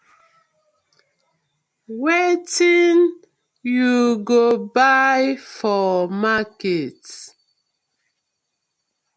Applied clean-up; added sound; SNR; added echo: none; none; none; none.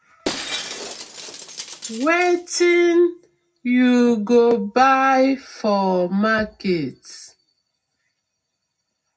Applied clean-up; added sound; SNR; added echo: none; Shatter; 14 dB; reverberation time 0.4 s.